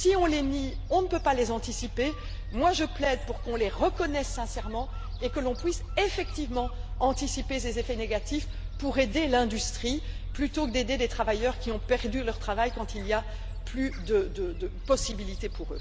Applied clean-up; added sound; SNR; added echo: none; Gull, seagull; 5 dB; none.